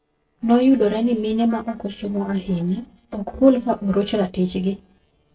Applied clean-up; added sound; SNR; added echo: neural separator model SepFormer DNS4.